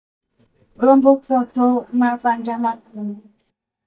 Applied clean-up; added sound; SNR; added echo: neural mask model DeepFilterNet 3.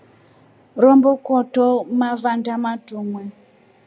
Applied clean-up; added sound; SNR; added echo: none; none; none; none.